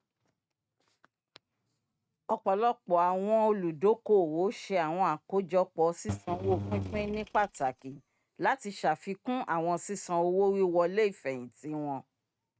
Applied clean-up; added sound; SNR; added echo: neural mask model RNNoise.